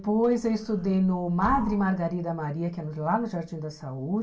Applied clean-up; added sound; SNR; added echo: none; Breathing; 13 dB; reverberation time 0.2 s.